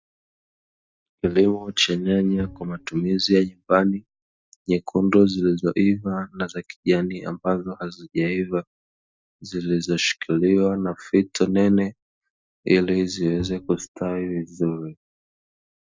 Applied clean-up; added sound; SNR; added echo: neural mask model DeepFilterNet 3.